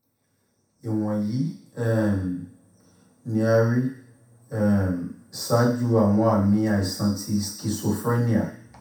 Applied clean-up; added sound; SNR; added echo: none; none; none; reverberation time 0.7 s.